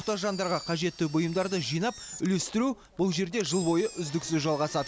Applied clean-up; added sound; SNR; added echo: none; Engine; 15 dB; none.